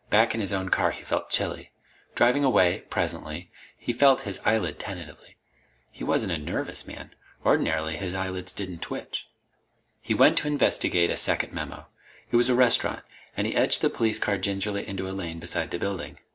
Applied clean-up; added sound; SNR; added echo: none; none; none; none.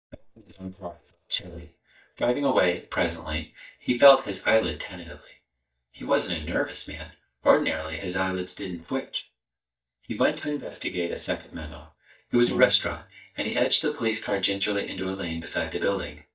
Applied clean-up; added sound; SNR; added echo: neural mask model DeepFilterNet 3.